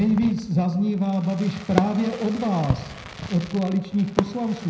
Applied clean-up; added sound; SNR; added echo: none; Fireworks; 9 dB; reverberation time 0.8 s.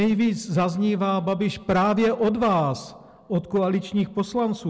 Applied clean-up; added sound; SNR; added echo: none; none; none; none.